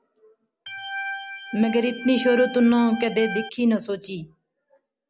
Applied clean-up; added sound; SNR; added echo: none; Organ; 10 dB; none.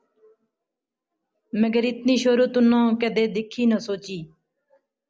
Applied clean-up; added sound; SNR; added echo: none; none; none; none.